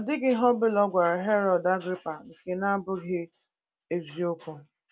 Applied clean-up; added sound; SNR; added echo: none; none; none; none.